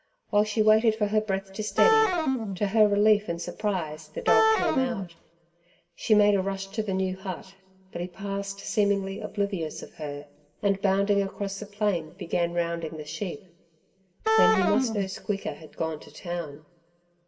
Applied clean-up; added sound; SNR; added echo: none; Wind instrument, woodwind instrument; -2 dB; reverberation time 1.3 s.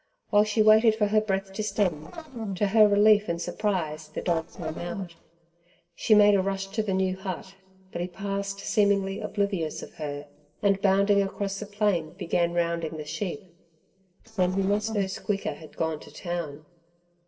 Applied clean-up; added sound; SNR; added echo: neural separator model SepFormer DNS4.